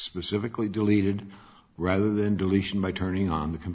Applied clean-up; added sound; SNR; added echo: none; none; none; none.